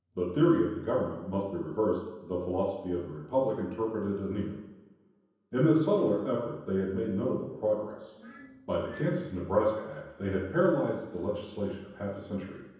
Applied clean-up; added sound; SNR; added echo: none; Glass; 19 dB; reverberation time 0.9 s.